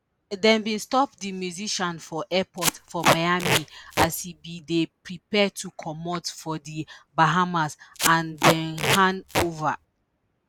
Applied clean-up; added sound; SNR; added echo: none; Packing tape, duct tape; -1 dB; none.